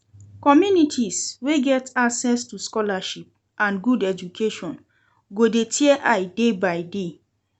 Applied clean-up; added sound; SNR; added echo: none; none; none; none.